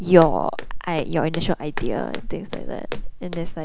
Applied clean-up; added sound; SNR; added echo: none; Walk, footsteps; 4 dB; none.